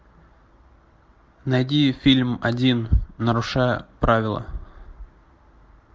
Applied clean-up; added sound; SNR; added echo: none; none; none; none.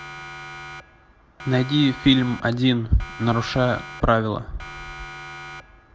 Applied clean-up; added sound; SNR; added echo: none; Siren; 15 dB; none.